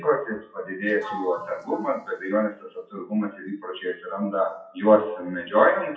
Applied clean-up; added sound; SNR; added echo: classical method WPE with log-MMSE.